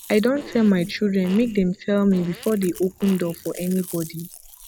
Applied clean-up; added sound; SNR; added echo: none; Fart + Chewing, mastication; 19 dB; none.